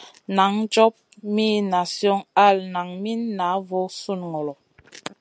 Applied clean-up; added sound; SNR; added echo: none; none; none; none.